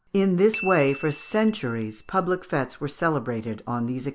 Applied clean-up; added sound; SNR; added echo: none; Bicycle bell; 17 dB; none.